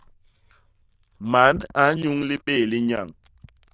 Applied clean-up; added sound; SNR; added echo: neural diffusion model UNIVERSE++.